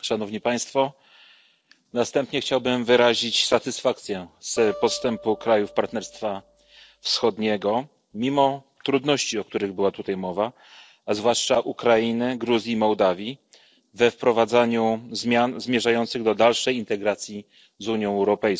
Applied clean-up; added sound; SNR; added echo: neural separator model SepFormer DNS4.